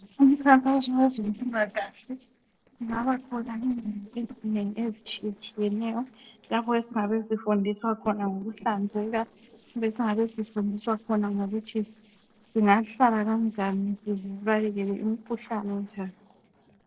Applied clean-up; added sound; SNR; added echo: neural separator model SepFormer DNS4.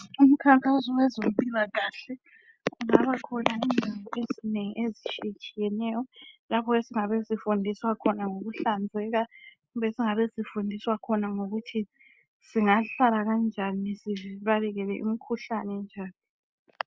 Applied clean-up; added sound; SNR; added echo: none; none; none; none.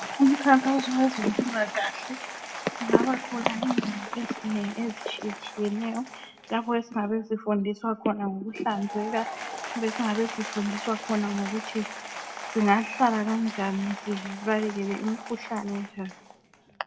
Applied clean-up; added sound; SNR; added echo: none; Applause / Crowd; 11 dB; reverberation time 1.0 s.